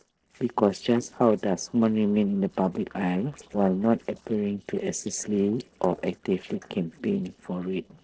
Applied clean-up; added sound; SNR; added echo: neural separator model SepFormer DNS4.